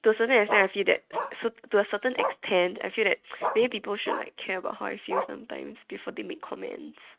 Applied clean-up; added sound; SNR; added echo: neural mask model RNNoise.